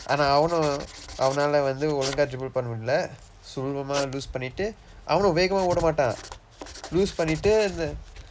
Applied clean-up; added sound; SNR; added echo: none; Writing; 17 dB; none.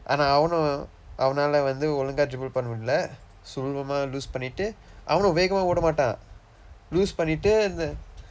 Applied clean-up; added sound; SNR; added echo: none; none; none; none.